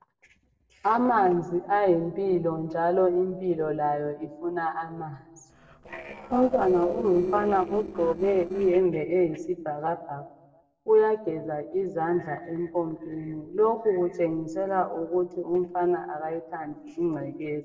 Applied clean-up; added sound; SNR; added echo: neural separator model SepFormer DNS4.